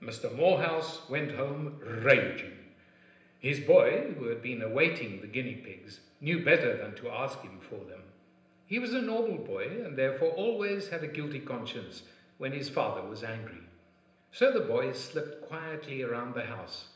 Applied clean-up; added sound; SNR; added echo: none; none; none; reverberation time 0.9 s.